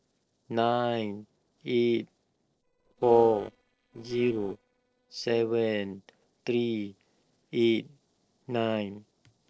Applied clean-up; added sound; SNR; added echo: neural separator model SepFormer DNS4.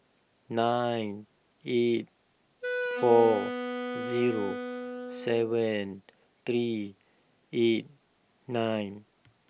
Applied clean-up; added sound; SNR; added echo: none; Wind instrument, woodwind instrument; 5 dB; none.